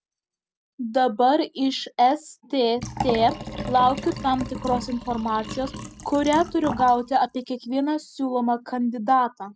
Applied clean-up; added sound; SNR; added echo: none; Liquid; 13 dB; none.